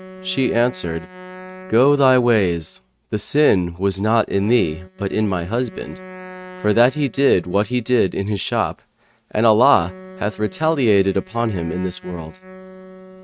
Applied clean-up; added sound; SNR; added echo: neural mask model RNNoise.